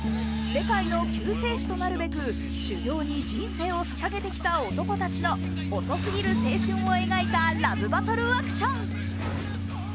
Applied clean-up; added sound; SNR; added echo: none; Piano; -1 dB; none.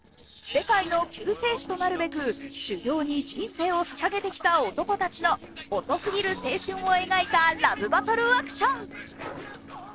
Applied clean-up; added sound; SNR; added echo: neural separator model SepFormer DNS4.